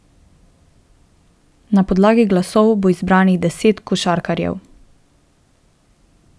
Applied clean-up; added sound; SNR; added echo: none; none; none; none.